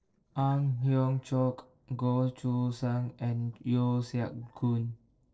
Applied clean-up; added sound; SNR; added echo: neural separator model SepFormer DNS4.